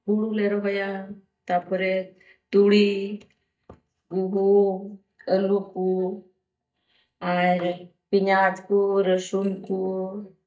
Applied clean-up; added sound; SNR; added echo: neural mask model DeepFilterNet 3.